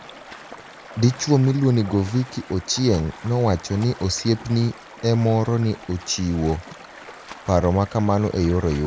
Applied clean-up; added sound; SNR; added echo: none; Stream; 19 dB; none.